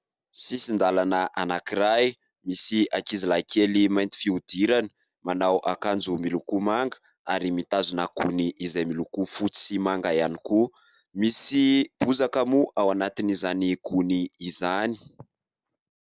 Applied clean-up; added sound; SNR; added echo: none; none; none; none.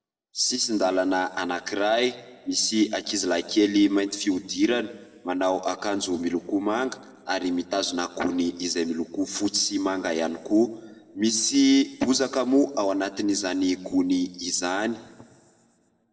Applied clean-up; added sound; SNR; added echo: none; none; none; reverberation time 1.0 s.